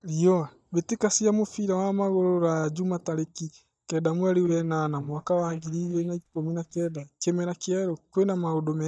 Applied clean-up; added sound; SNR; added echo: neural mask model DeepFilterNet 3.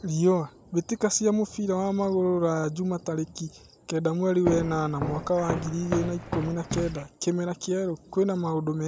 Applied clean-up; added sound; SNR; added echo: none; Walk, footsteps; 7 dB; none.